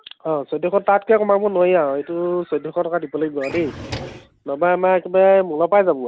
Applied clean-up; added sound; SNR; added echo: none; Drawer open or close; 14 dB; none.